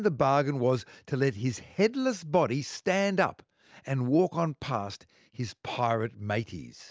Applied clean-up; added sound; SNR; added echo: none; none; none; none.